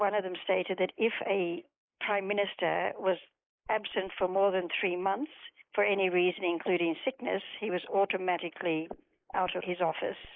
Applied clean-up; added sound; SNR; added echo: neural mask model Resemble Enhance denoiser.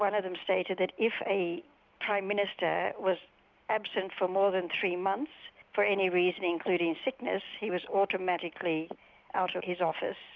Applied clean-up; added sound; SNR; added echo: none; none; none; none.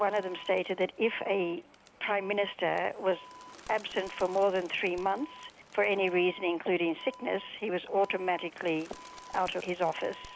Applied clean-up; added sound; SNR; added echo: none; Alarm + Bird; 20 dB; none.